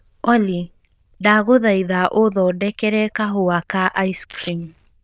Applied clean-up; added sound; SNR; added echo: neural diffusion model UNIVERSE++.